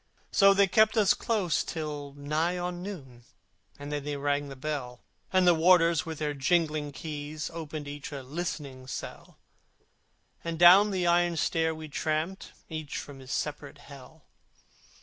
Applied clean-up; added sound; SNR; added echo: none; none; none; none.